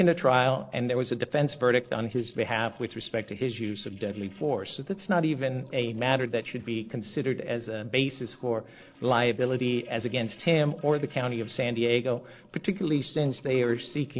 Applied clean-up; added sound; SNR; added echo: neural separator model SepFormer DNS4.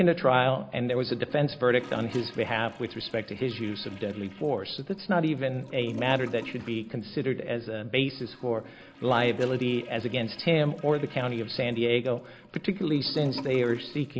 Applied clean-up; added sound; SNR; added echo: none; Toilet flush / Gurgling; 18 dB; none.